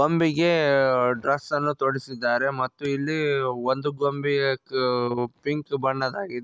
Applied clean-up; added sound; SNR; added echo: none; none; none; none.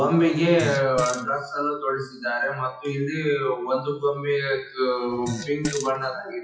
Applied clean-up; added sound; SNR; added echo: classical method WPE with log-MMSE.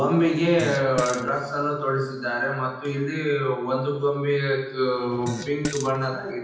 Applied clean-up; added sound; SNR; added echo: none; Fart; 11 dB; reverberation time 0.9 s.